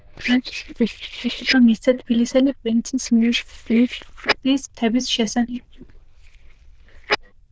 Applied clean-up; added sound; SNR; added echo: neural diffusion model UNIVERSE++.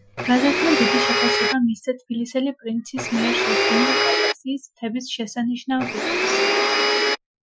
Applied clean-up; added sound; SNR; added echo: classical method Wiener filter.